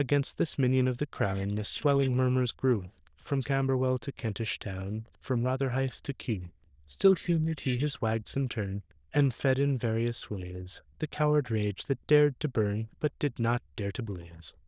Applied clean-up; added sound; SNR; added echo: neural diffusion model UNIVERSE++.